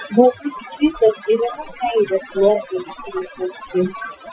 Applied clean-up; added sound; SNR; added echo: classical method Wiener filter.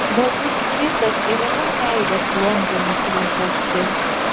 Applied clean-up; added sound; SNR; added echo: none; Stream; -4 dB; none.